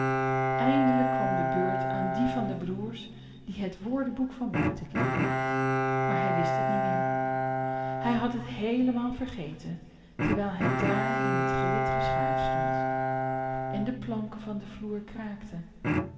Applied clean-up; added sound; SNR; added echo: none; Bowed string instrument; -3 dB; reverberation time 2.1 s.